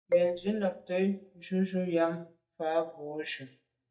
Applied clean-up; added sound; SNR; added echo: neural mask model DeepFilterNet 3.